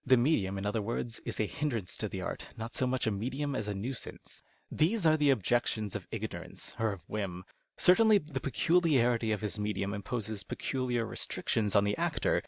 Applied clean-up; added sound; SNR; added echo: none; none; none; none.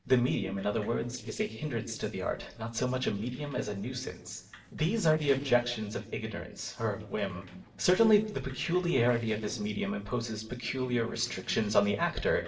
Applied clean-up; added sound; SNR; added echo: neural separator model SepFormer DNS4.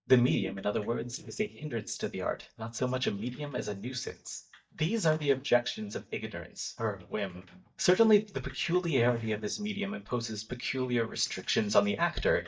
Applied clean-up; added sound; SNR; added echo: neural mask model DeepFilterNet 3.